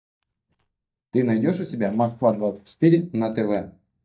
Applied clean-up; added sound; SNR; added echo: neural mask model DeepFilterNet 3.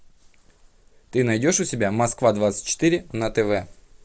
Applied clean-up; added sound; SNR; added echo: none; none; none; none.